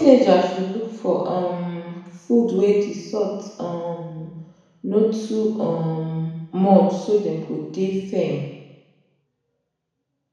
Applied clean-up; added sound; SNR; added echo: none; none; none; reverberation time 1.1 s.